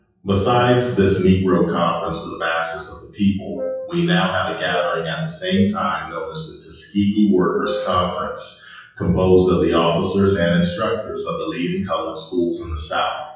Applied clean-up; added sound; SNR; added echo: classical method WPE with log-MMSE.